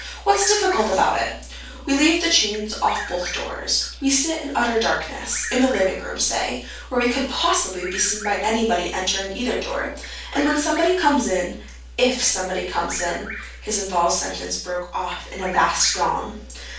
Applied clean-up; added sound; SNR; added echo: none; Bird vocalization, bird call, bird song; 16 dB; reverberation time 0.3 s.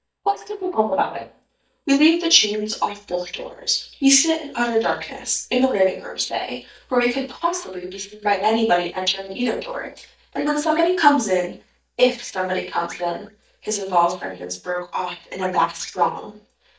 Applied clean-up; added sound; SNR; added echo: neural mask model DeepFilterNet 3.